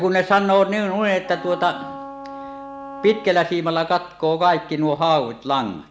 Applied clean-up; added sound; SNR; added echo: none; Wind instrument, woodwind instrument; 16 dB; none.